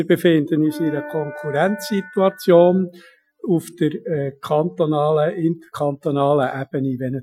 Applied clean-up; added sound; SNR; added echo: classical method Wiener filter.